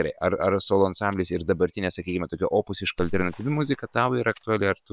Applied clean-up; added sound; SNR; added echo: neural separator model SepFormer WHAM!.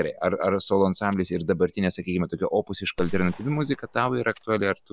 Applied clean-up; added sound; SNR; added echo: none; Gunshot, gunfire; 14 dB; none.